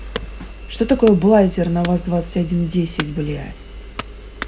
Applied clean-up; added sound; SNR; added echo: none; Wood / Domestic sounds, home sounds + Engine; 12 dB; none.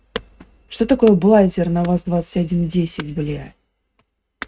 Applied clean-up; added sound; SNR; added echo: neural mask model RNNoise.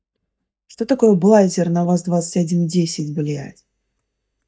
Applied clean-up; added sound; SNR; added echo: neural mask model DeepFilterNet 3.